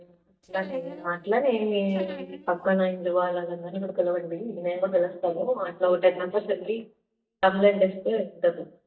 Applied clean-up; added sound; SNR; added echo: neural mask model DeepFilterNet 3.